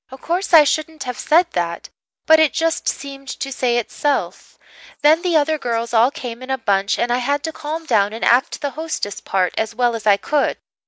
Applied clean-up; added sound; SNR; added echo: neural mask model Resemble Enhance denoiser.